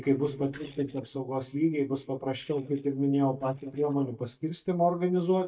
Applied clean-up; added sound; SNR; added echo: neural mask model DeepFilterNet 3.